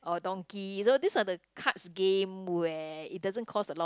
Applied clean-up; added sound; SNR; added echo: none; none; none; none.